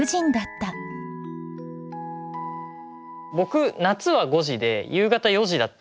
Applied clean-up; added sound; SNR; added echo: none; none; none; none.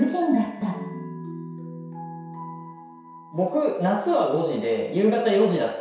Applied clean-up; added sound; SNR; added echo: none; none; none; reverberation time 0.7 s.